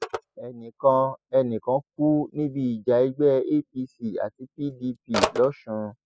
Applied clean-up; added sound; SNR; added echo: classical method spectral subtraction.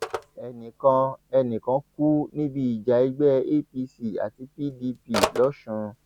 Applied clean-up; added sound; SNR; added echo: none; Telephone; 11 dB; none.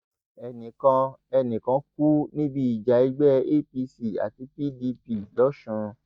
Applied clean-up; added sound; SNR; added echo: neural mask model DeepFilterNet 3.